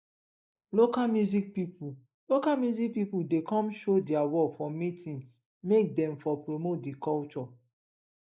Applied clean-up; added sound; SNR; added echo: neural mask model Resemble Enhance denoiser.